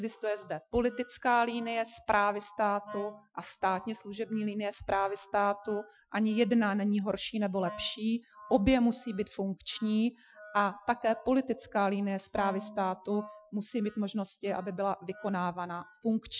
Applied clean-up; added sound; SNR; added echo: classical method Wiener filter.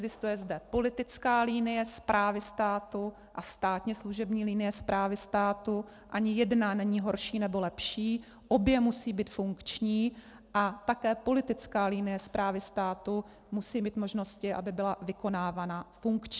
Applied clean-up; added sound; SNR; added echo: none; none; none; none.